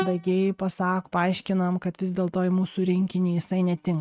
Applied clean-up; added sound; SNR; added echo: neural mask model RNNoise.